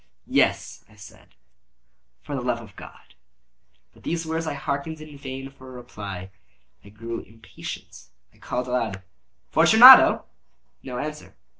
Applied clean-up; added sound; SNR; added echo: none; none; none; none.